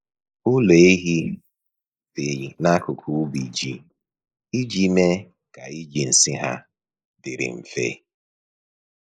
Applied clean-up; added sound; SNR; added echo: neural mask model Resemble Enhance denoiser.